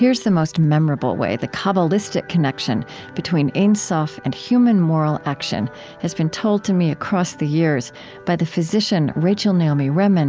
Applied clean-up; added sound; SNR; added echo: none; none; none; none.